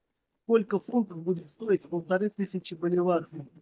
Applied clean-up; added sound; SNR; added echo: neural mask model DeepFilterNet 3.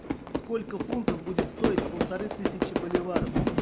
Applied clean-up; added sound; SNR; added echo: none; Fire / Fireworks; -5 dB; none.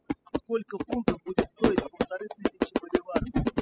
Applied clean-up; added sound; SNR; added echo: classical method spectral subtraction.